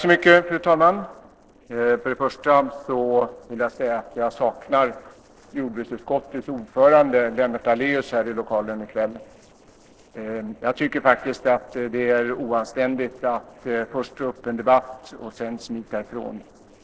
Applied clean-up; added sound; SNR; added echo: neural separator model SepFormer DNS4.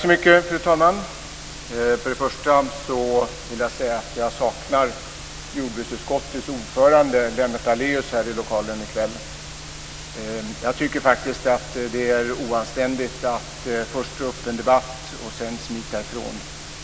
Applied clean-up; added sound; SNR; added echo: none; Water; 16 dB; none.